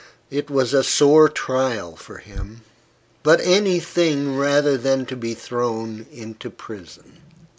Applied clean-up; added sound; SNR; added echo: none; none; none; none.